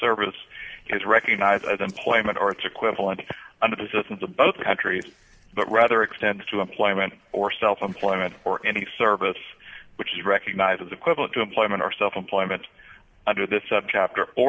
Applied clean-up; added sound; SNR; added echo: none; none; none; none.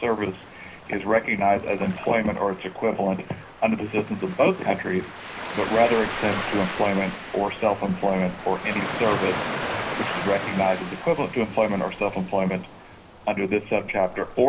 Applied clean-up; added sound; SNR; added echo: none; Waves, surf; 9 dB; reverberation time 0.4 s.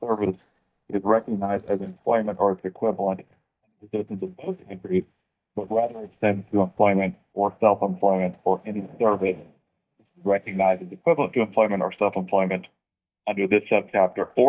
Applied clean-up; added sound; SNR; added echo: neural mask model DeepFilterNet 3.